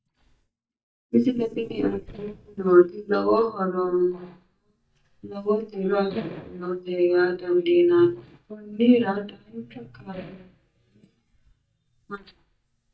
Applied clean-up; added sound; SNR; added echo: neural mask model DeepFilterNet 3.